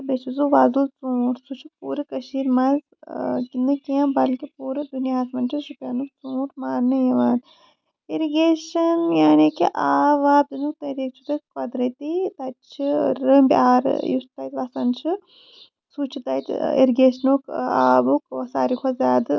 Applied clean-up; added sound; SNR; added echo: none; none; none; none.